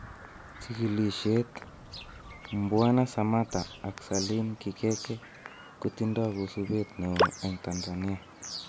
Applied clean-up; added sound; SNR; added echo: none; Bird vocalization, bird call, bird song; 14 dB; none.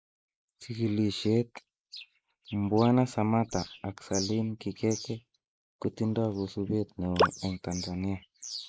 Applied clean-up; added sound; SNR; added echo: neural mask model Resemble Enhance denoiser.